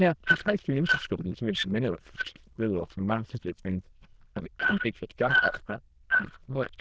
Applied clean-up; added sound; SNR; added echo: neural diffusion model UNIVERSE++.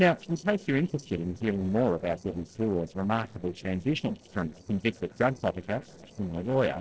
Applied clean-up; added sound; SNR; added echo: neural separator model SepFormer DNS4.